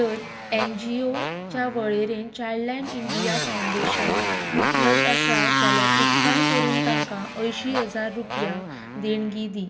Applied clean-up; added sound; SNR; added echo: none; Motorcycle; -3 dB; reverberation time 1.9 s.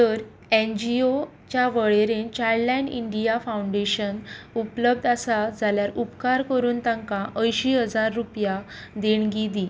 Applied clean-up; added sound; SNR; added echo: none; none; none; none.